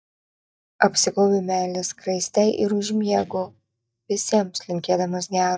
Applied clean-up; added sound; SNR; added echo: neural mask model DeepFilterNet 3.